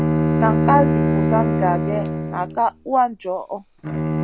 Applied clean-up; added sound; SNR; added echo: none; Bowed string instrument; -2 dB; none.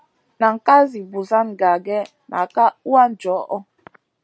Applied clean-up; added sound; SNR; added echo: none; none; none; none.